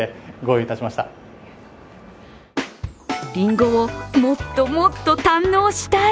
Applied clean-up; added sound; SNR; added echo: none; none; none; none.